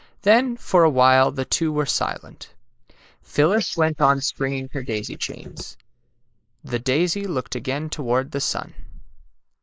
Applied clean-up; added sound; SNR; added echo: neural mask model Resemble Enhance denoiser.